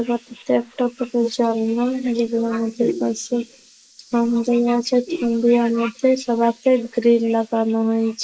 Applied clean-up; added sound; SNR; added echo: neural mask model Resemble Enhance denoiser.